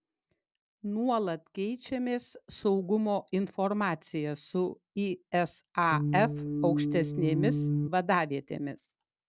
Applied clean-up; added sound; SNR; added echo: none; Organ; -1 dB; none.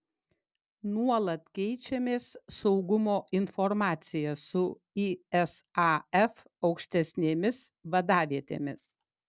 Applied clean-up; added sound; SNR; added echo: none; none; none; none.